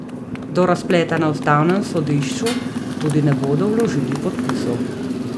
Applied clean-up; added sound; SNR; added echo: none; Motorcycle; 4 dB; none.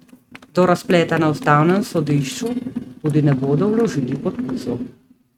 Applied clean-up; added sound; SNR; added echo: neural mask model RNNoise.